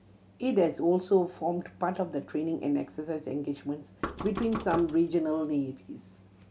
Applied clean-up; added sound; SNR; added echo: none; Knock; 10 dB; none.